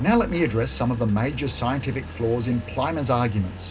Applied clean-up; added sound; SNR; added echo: none; Engine; 12 dB; reverberation time 0.2 s.